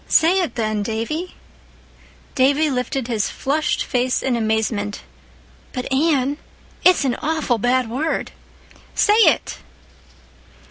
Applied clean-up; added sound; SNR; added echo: none; none; none; none.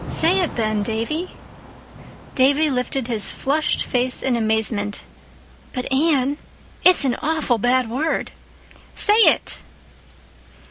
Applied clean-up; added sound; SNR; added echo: none; Thunder / Rain; 18 dB; none.